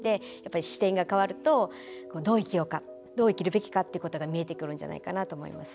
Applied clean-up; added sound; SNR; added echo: none; none; none; none.